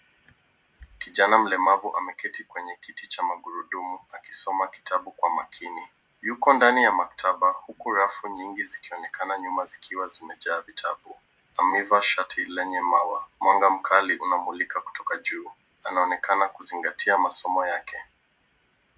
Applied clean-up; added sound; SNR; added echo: none; none; none; none.